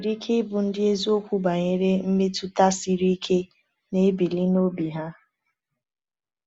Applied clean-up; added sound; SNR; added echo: none; none; none; none.